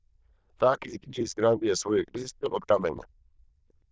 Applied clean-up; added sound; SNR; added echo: neural diffusion model UNIVERSE++.